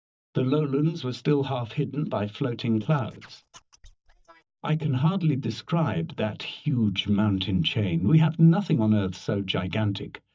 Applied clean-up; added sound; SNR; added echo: neural mask model DeepFilterNet 3.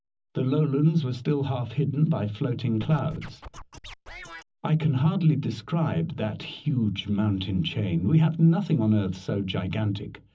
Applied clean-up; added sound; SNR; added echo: none; Scratching (performance technique); 18 dB; reverberation time 0.4 s.